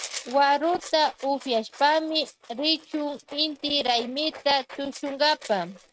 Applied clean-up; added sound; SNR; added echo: neural mask model RNNoise.